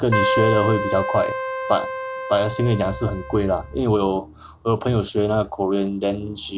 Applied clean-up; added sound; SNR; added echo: none; Keyboard (musical); 4 dB; none.